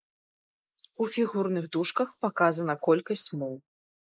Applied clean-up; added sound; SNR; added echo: neural mask model Resemble Enhance denoiser.